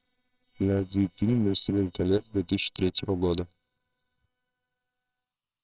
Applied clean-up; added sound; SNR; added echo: neural separator model SepFormer WHAMR!.